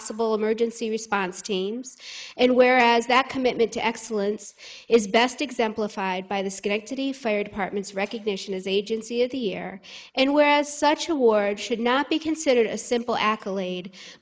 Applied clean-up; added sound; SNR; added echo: neural mask model Resemble Enhance denoiser.